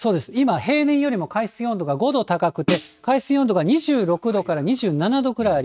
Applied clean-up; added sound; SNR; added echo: neural mask model RNNoise.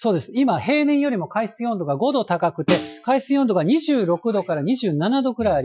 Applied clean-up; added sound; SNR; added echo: classical method Wiener filter.